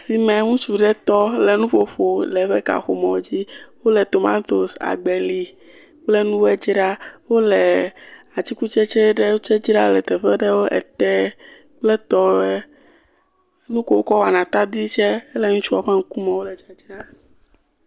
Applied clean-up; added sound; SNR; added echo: none; none; none; none.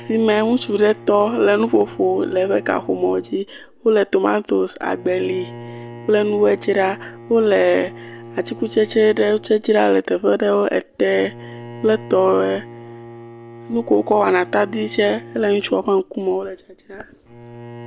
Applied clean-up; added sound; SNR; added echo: none; Bowed string instrument; 18 dB; none.